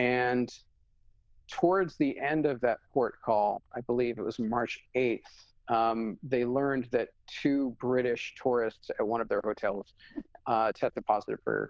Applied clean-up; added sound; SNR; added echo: neural diffusion model UNIVERSE++.